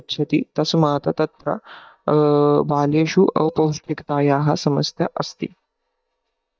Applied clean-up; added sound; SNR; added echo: neural mask model DeepFilterNet 3.